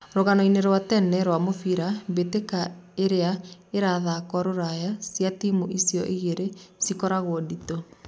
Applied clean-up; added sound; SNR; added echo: none; none; none; none.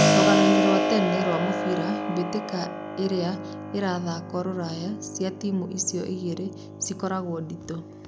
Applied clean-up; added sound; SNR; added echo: none; Keyboard (musical); -1 dB; none.